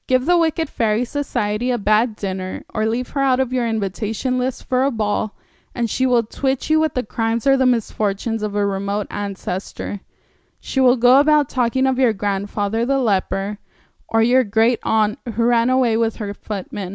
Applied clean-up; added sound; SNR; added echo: none; none; none; none.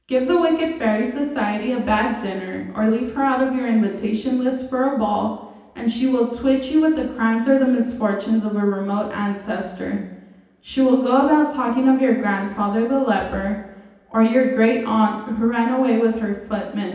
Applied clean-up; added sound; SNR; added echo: none; none; none; reverberation time 0.9 s.